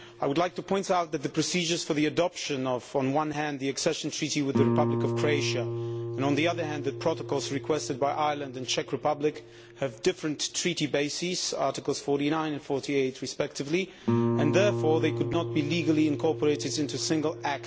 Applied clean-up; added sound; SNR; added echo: none; Guitar; 6 dB; none.